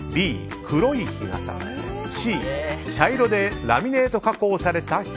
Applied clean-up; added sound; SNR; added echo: none; none; none; none.